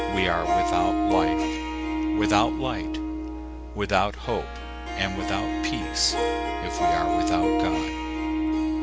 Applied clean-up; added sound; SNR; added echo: none; Harp; -3 dB; none.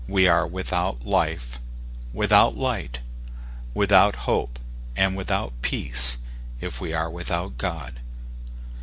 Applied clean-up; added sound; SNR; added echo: none; none; none; none.